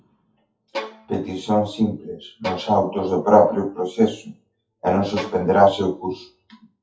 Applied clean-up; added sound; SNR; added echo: classical method WPE with log-MMSE.